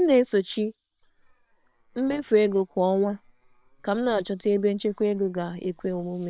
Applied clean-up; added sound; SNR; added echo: neural separator model SepFormer WHAM!.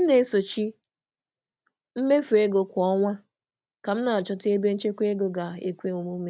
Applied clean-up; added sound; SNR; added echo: none; none; none; none.